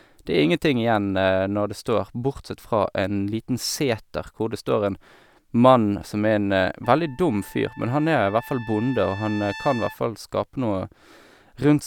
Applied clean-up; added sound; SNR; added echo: none; Trumpet; 17 dB; none.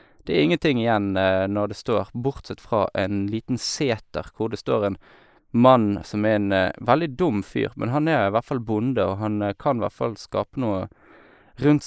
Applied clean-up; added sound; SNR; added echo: neural mask model Resemble Enhance denoiser.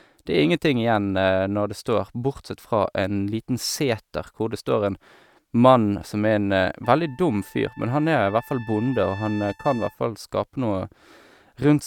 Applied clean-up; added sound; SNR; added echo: neural mask model RNNoise.